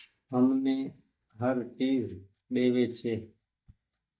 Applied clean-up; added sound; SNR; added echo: neural mask model DeepFilterNet 3.